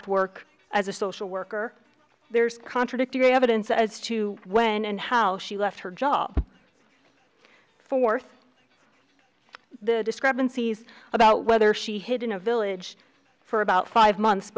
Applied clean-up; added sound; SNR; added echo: none; none; none; none.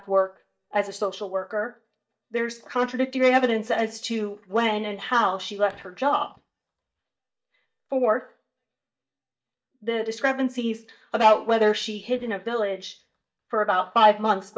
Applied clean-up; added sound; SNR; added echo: neural mask model DeepFilterNet 3.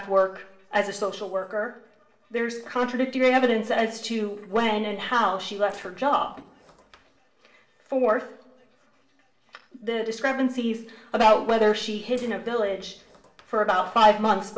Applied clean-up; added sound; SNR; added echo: neural separator model SepFormer DNS4.